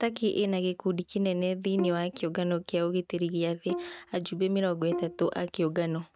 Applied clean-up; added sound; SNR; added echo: neural mask model RNNoise.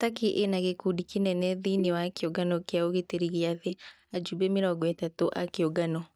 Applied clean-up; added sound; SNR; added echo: neural mask model DeepFilterNet 3.